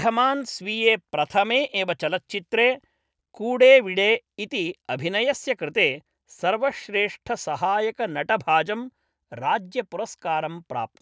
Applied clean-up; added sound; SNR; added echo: none; none; none; none.